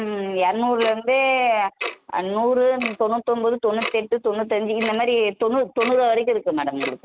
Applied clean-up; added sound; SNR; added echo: none; Tick-tock; 13 dB; none.